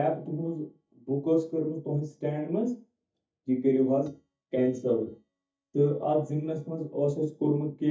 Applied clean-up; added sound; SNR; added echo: neural mask model DeepFilterNet 3.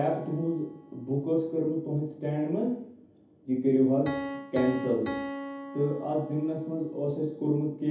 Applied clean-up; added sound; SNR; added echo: none; Piano; 12 dB; reverberation time 0.7 s.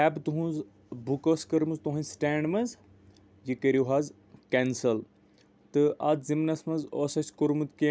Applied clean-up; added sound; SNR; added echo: none; none; none; none.